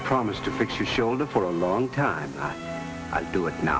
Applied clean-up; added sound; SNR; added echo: none; none; none; none.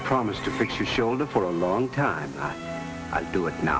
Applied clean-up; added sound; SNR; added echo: none; Screech; 19 dB; none.